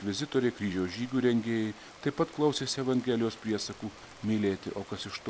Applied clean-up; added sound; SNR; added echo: none; Rain; 20 dB; none.